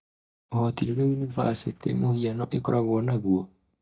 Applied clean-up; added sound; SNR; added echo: neural mask model DeepFilterNet 3.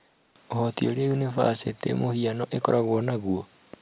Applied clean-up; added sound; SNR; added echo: none; none; none; none.